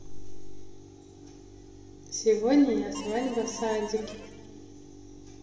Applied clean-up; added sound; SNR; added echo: none; Harmonica; 15 dB; reverberation time 1.8 s.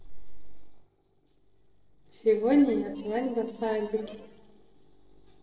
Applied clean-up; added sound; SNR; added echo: neural separator model SepFormer DNS4.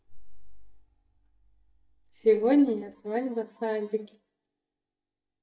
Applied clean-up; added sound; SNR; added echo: neural mask model DeepFilterNet 3.